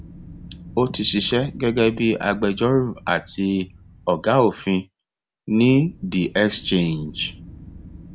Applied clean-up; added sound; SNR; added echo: none; Wind; 20 dB; none.